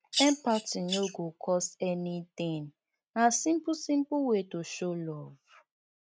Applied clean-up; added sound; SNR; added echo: neural mask model RNNoise.